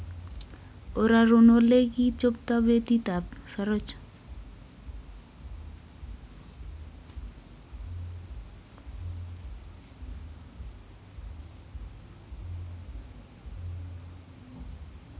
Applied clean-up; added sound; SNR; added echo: none; none; none; none.